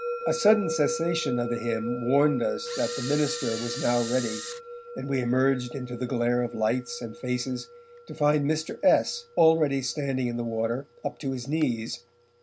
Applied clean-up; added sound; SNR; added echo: none; Musical instrument + Camera; 10 dB; none.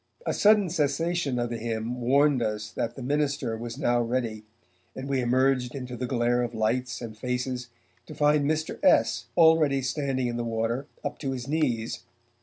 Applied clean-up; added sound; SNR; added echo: none; none; none; none.